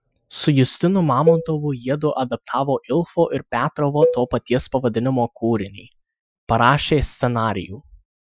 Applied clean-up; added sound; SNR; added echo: classical method Wiener filter.